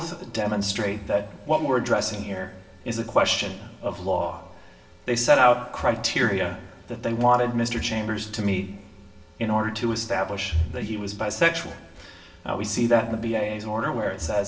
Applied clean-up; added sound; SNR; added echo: none; Snare drum; 18 dB; reverberation time 0.6 s.